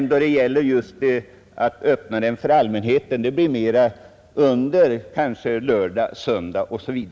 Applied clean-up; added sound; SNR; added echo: none; none; none; none.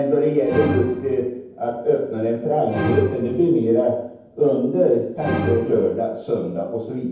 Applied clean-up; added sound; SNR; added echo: none; Musical instrument; 8 dB; reverberation time 0.9 s.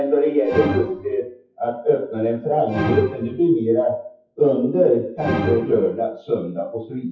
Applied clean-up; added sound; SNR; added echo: classical method WPE with log-MMSE.